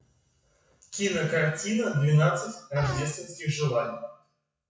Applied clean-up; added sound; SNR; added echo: classical method WPE with log-MMSE.